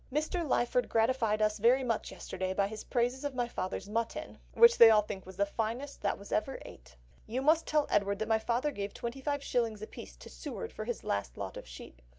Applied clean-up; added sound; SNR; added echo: none; none; none; none.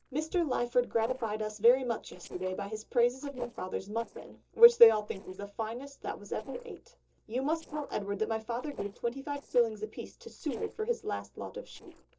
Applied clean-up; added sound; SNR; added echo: neural separator model SepFormer DNS4.